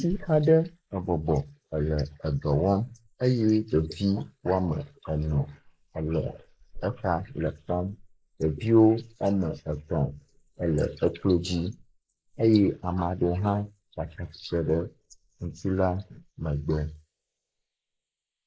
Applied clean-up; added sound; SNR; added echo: neural mask model Resemble Enhance denoiser.